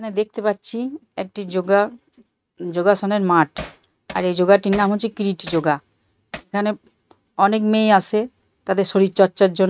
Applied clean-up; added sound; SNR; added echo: neural mask model RNNoise.